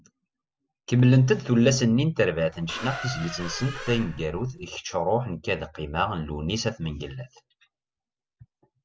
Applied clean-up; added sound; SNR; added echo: none; Squeak; 11 dB; none.